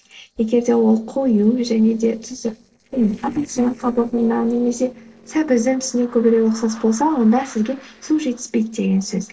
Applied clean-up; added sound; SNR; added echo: neural separator model SepFormer DNS4.